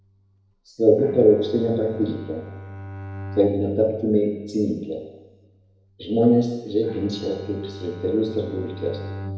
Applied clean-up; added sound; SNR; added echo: none; Bowed string instrument; 14 dB; reverberation time 1.0 s.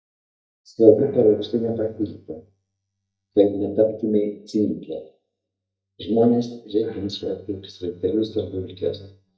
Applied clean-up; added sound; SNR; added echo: neural mask model DeepFilterNet 3.